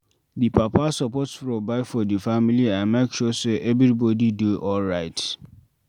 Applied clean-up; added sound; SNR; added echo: none; none; none; none.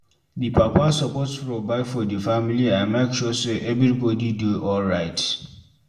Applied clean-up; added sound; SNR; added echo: none; none; none; reverberation time 0.5 s.